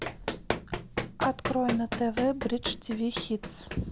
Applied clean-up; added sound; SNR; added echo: none; Run; 4 dB; none.